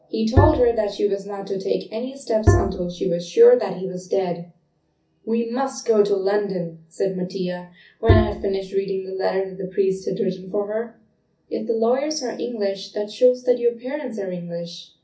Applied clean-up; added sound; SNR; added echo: none; Bowed string instrument; -3 dB; reverberation time 0.3 s.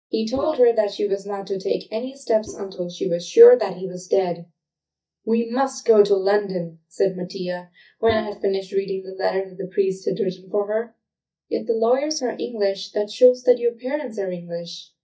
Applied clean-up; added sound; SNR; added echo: neural mask model DeepFilterNet 3.